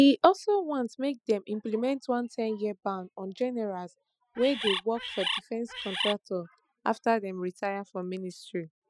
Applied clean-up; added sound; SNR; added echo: classical method spectral subtraction.